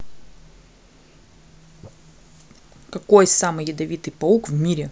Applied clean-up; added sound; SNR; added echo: none; none; none; none.